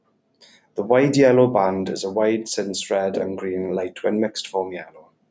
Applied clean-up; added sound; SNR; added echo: none; none; none; none.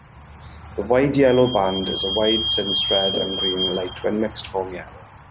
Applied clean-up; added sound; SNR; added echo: none; Squeak / Vehicle; 5 dB; none.